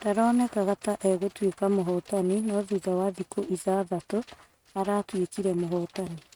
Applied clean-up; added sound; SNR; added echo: neural mask model RNNoise.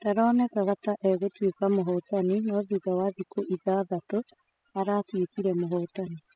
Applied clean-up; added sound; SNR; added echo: classical method spectral subtraction.